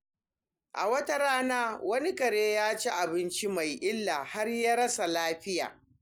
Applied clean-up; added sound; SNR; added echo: none; none; none; none.